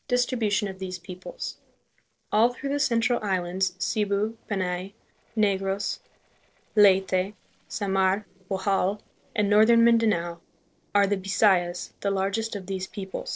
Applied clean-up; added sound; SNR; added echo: neural separator model SepFormer DNS4.